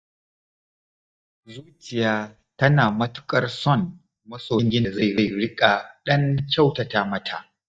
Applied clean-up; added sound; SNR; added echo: neural mask model DeepFilterNet 3.